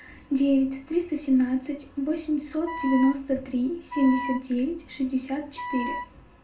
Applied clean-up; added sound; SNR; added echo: none; Wind instrument, woodwind instrument; 8 dB; reverberation time 0.3 s.